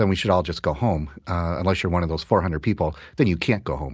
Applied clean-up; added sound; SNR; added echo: none; none; none; none.